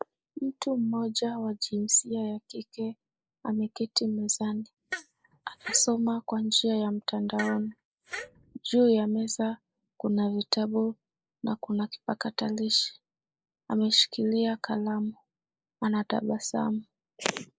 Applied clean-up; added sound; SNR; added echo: neural mask model Resemble Enhance denoiser.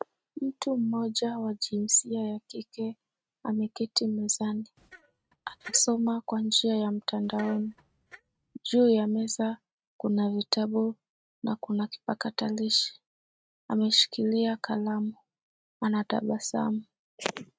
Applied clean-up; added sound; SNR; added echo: neural mask model RNNoise.